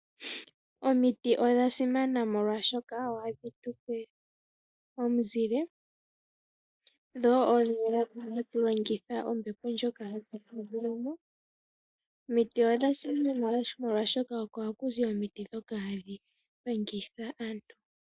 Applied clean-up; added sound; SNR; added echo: neural mask model Resemble Enhance denoiser.